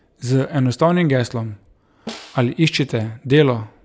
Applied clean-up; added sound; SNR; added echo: none; Snare drum; 19 dB; none.